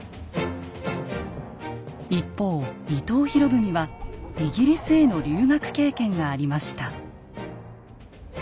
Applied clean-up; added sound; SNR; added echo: none; Bark + Keyboard (musical); 14 dB; none.